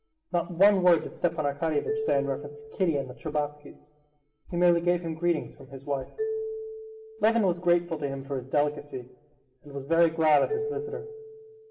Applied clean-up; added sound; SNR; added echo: none; Marimba, xylophone; 11 dB; reverberation time 0.8 s.